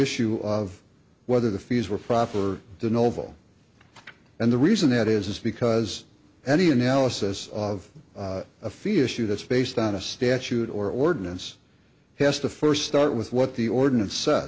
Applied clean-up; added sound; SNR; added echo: none; none; none; none.